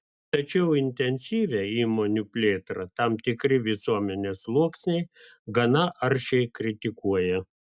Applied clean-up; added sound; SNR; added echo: none; none; none; none.